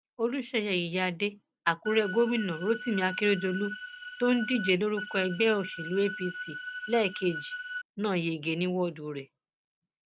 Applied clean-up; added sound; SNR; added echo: none; Organ; -1 dB; none.